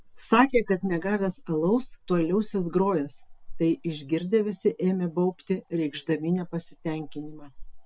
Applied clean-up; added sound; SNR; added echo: none; Cricket / Frog; 14 dB; none.